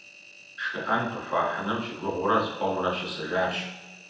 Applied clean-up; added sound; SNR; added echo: none; Engine; 20 dB; reverberation time 0.9 s.